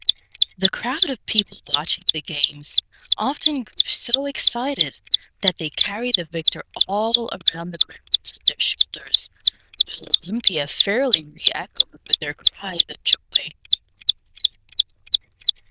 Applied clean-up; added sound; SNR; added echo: neural diffusion model UNIVERSE++.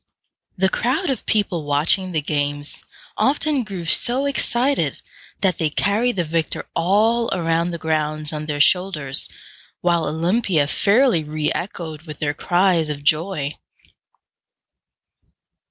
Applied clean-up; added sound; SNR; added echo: none; none; none; none.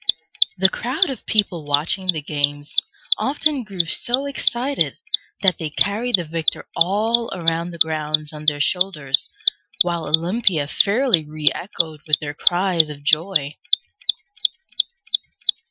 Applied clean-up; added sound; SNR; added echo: classical method Wiener filter.